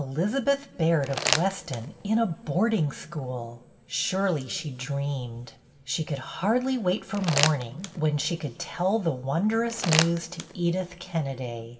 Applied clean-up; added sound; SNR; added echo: none; Crumpling, crinkling; 6 dB; reverberation time 3.0 s.